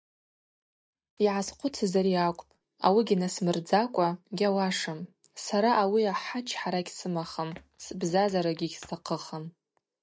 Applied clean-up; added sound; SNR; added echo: neural mask model DeepFilterNet 3.